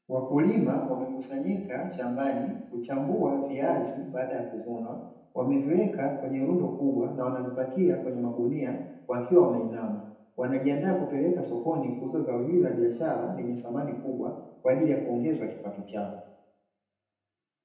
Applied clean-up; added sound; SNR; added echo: none; none; none; reverberation time 0.9 s.